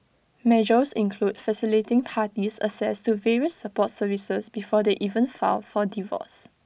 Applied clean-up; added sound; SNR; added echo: none; none; none; none.